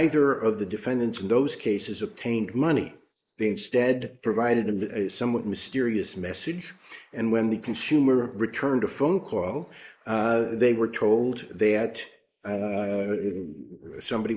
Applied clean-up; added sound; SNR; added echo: neural mask model Resemble Enhance denoiser.